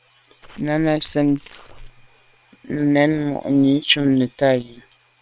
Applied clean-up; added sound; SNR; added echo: neural separator model SepFormer WHAM!.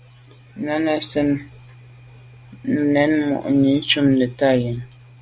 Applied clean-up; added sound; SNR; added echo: none; none; none; none.